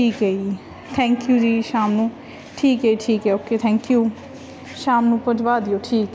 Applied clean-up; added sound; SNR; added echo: none; none; none; none.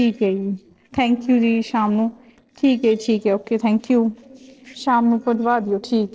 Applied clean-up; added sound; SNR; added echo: neural separator model SepFormer DNS4.